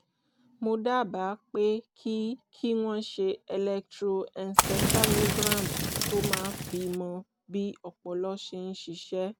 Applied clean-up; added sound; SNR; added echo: none; Fire; -4 dB; none.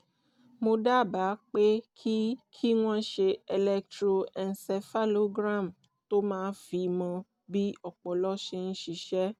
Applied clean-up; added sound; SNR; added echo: none; none; none; none.